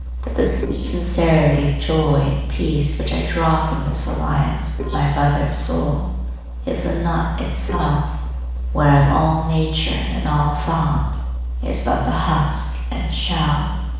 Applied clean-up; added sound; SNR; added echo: neural separator model SepFormer DNS4.